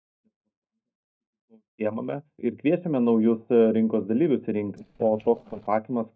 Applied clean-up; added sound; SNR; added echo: neural mask model DeepFilterNet 3.